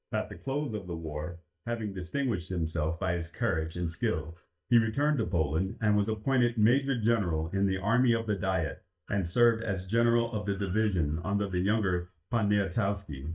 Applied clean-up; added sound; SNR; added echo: neural mask model DeepFilterNet 3.